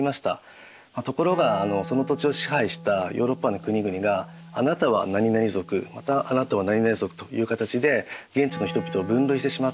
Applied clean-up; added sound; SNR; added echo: none; Wind instrument, woodwind instrument; 16 dB; none.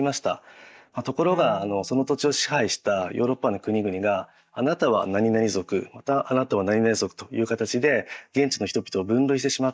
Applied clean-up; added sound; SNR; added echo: neural mask model DeepFilterNet 3.